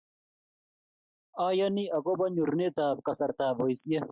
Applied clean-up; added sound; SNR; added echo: none; none; none; none.